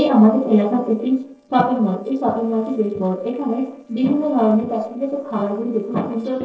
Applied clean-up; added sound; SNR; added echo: neural separator model SepFormer DNS4.